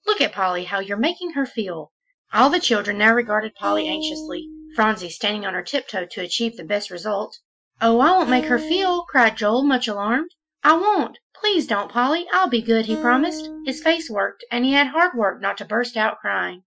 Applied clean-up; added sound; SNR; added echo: classical method Wiener filter.